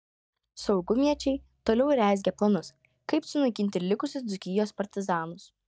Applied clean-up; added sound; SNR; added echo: neural mask model DeepFilterNet 3.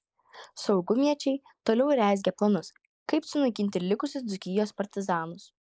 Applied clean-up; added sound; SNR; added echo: neural mask model Resemble Enhance denoiser.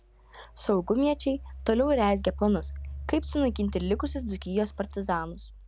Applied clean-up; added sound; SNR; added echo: none; Engine; 11 dB; none.